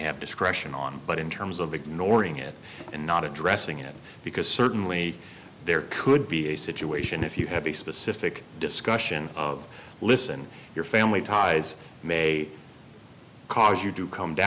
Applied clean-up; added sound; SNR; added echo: none; none; none; none.